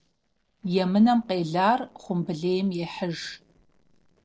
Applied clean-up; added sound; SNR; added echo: neural separator model SepFormer DNS4.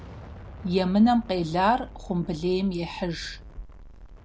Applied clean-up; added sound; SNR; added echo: none; Explosion; 16 dB; none.